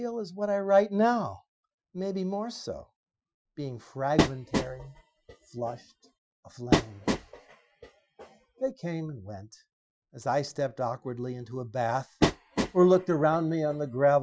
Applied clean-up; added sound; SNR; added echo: classical method Wiener filter.